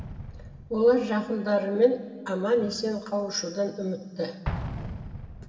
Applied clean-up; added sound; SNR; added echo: none; Explosion; 12 dB; reverberation time 2.8 s.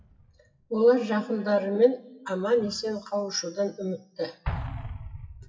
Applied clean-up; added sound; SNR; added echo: classical method WPE with log-MMSE.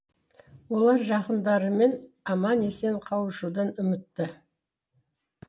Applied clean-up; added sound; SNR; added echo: none; none; none; none.